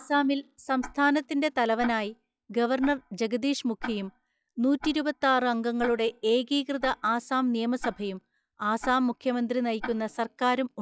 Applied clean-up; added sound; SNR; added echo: classical method log-MMSE.